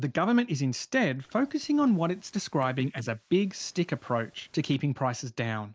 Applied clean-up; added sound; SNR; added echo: neural mask model Resemble Enhance denoiser.